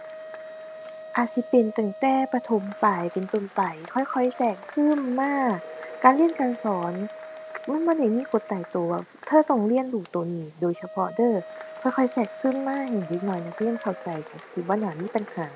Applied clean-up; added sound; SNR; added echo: none; Applause / Crowd / Cheering + Wind instrument, woodwind instrument; 15 dB; none.